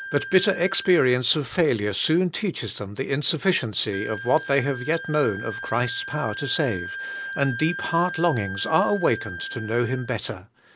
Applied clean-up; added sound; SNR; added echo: none; Wind instrument, woodwind instrument; 12 dB; none.